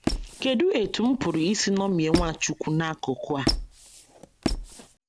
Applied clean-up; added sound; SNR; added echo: none; Squeak; 6 dB; none.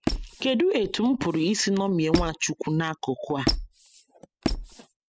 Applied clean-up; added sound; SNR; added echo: classical method spectral subtraction.